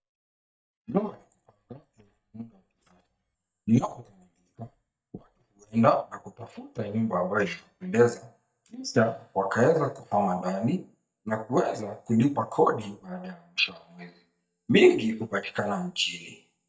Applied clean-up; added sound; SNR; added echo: neural mask model DeepFilterNet 3.